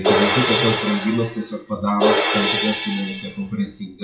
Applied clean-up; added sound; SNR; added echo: classical method WPE with log-MMSE.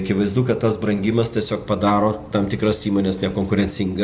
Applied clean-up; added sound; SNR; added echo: none; none; none; none.